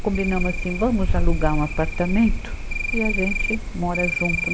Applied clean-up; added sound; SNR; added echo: none; Cricket; -1 dB; none.